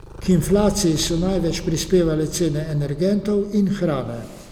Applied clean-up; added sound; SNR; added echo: none; Purr; 13 dB; none.